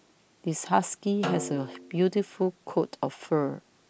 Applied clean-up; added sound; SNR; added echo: none; Snare drum; 11 dB; none.